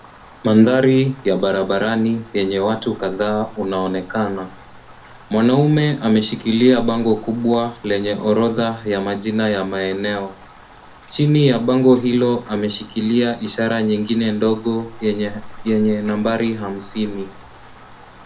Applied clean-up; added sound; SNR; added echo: none; Rain; 20 dB; reverberation time 0.3 s.